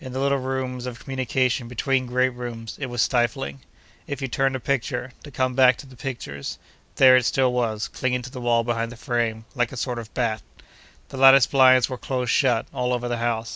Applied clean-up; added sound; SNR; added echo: none; none; none; none.